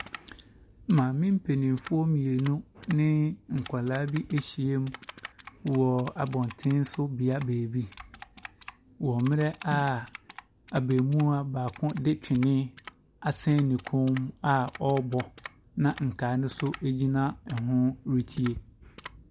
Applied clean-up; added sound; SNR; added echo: none; Snare drum + Typing; 15 dB; none.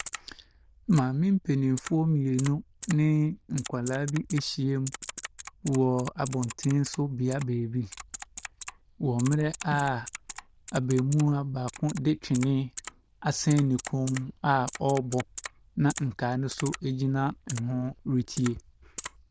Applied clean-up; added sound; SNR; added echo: neural diffusion model UNIVERSE++.